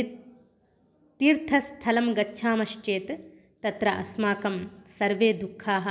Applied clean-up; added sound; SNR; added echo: none; none; none; none.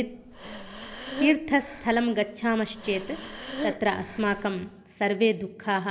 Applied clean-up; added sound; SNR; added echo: none; Breathing; 11 dB; none.